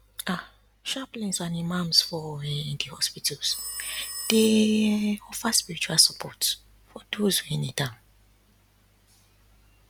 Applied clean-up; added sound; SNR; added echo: none; Telephone; 13 dB; none.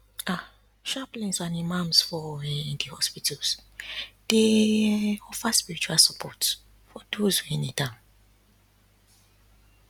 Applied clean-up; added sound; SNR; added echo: none; none; none; none.